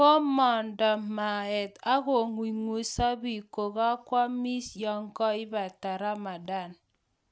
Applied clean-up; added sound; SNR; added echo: none; none; none; none.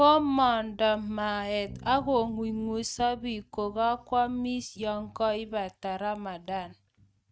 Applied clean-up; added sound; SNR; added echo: neural mask model RNNoise.